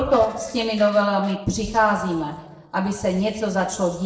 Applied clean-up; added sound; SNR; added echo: neural separator model SepFormer DNS4.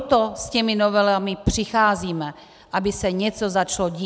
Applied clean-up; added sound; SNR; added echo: none; none; none; none.